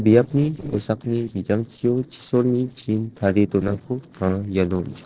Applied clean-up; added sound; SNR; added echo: neural separator model SepFormer DNS4.